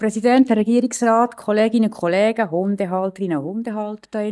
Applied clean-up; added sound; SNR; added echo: neural mask model DeepFilterNet 3.